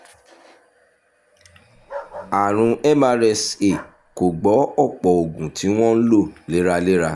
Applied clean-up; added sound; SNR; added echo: none; Bark; 19 dB; none.